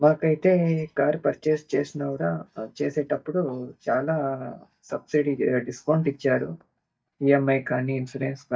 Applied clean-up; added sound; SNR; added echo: neural mask model DeepFilterNet 3.